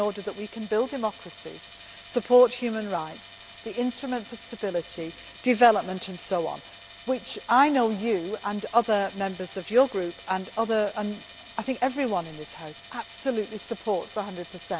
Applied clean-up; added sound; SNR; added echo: none; Tools; 17 dB; none.